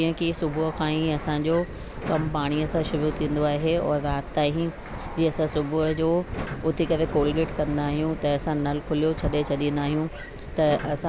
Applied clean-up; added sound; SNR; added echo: none; Sliding door; 12 dB; none.